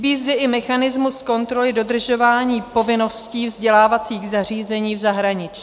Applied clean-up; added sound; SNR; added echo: none; none; none; none.